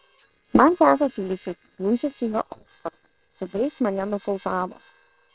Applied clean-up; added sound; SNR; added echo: neural separator model SepFormer WHAM!.